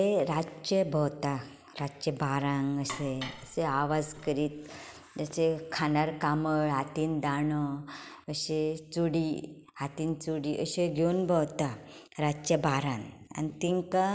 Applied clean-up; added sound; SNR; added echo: none; Dishes, pots, and pans; 15 dB; none.